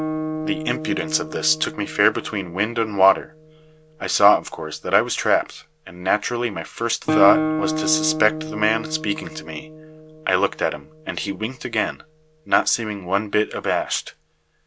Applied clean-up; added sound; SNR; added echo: none; Guitar; 8 dB; none.